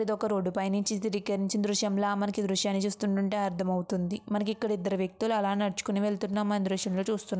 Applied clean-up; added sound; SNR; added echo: none; none; none; none.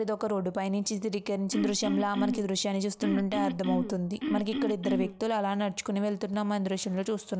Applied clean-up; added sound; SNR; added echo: none; Cough; 2 dB; none.